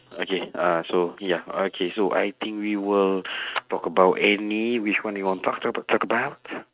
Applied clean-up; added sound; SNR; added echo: neural mask model RNNoise.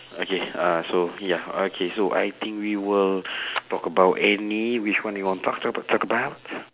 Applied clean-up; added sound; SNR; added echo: none; Clapping; 15 dB; none.